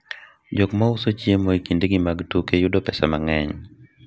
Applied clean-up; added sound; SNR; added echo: none; none; none; none.